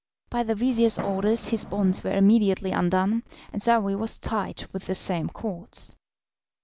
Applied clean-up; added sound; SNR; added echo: none; Fireworks; 13 dB; none.